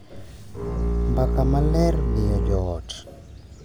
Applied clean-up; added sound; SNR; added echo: none; Bowed string instrument; -3 dB; none.